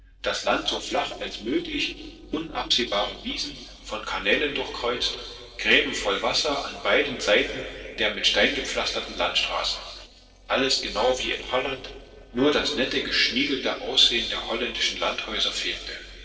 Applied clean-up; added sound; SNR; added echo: neural separator model SepFormer DNS4.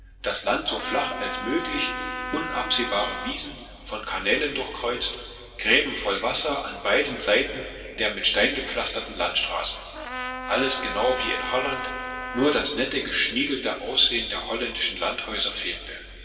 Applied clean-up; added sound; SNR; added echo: none; Trumpet; 7 dB; reverberation time 2.4 s.